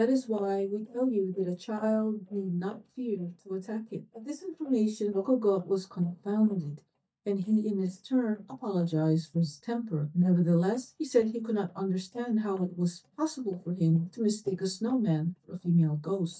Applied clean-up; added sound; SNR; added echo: neural mask model DeepFilterNet 3.